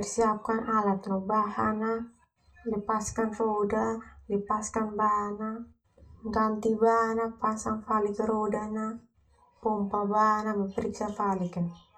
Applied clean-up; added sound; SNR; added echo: none; none; none; reverberation time 0.2 s.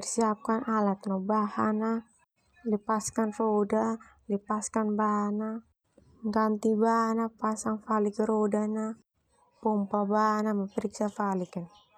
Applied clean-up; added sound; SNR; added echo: none; none; none; none.